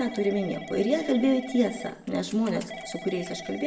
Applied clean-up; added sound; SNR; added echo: none; Telephone / Typing; 14 dB; reverberation time 0.7 s.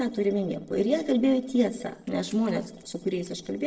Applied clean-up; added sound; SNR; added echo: neural separator model SepFormer DNS4.